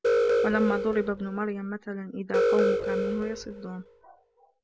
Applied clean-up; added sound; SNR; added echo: none; Alarm; -3 dB; none.